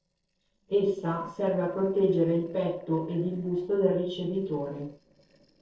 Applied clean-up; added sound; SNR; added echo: neural separator model SepFormer DNS4.